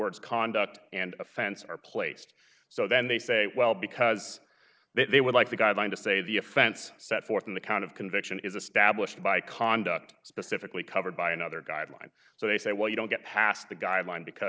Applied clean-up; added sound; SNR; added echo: none; none; none; none.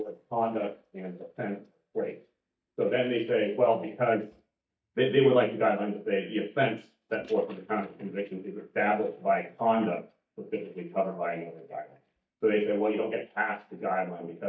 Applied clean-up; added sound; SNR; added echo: neural mask model DeepFilterNet 3.